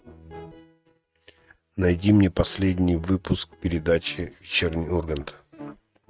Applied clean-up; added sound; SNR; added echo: neural mask model RNNoise.